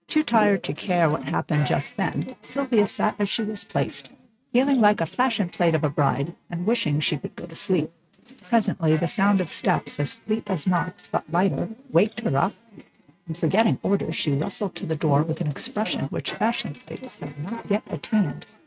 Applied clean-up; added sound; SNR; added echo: neural mask model RNNoise.